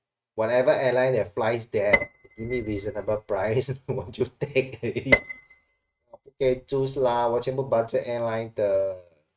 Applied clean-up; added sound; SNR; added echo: neural mask model RNNoise.